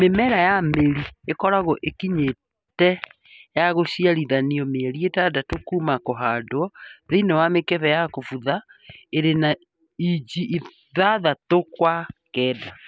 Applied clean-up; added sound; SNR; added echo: none; none; none; none.